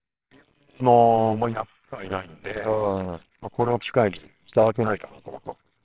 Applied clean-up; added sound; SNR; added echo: neural separator model SepFormer WHAMR!.